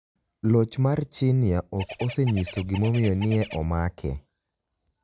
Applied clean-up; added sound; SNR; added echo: none; Bird; 15 dB; none.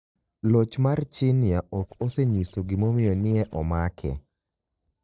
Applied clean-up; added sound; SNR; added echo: neural separator model SepFormer DNS4.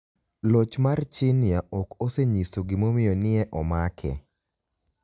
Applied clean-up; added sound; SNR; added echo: none; none; none; none.